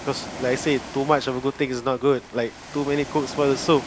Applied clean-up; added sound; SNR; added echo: none; Ocean; 13 dB; none.